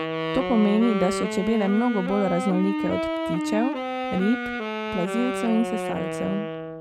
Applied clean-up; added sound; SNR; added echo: none; Wind instrument, woodwind instrument; 3 dB; none.